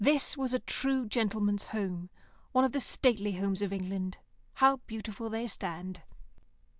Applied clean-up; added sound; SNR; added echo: none; none; none; none.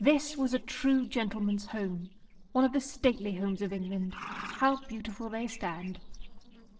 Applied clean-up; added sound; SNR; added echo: neural separator model SepFormer DNS4.